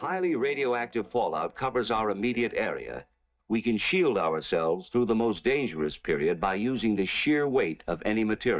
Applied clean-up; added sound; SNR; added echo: neural mask model DeepFilterNet 3.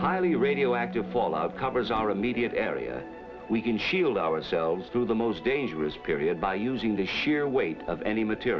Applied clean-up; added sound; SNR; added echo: none; Keyboard (musical); 15 dB; none.